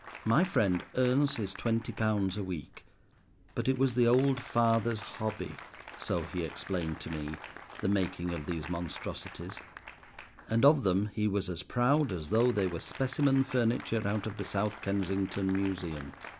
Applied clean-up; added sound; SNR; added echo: none; Applause; 17 dB; none.